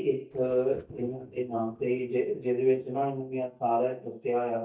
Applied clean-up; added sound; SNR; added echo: neural mask model DeepFilterNet 3.